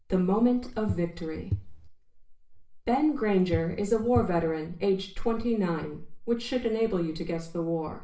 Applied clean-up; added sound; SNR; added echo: none; Walk, footsteps / Bird vocalization, bird call, bird song; 11 dB; reverberation time 0.4 s.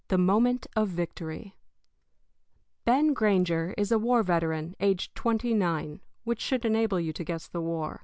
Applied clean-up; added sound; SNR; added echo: none; none; none; none.